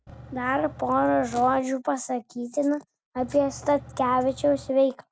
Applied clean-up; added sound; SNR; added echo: none; Engine / Truck / Car; 18 dB; none.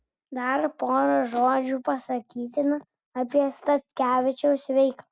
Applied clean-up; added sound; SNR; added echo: none; none; none; none.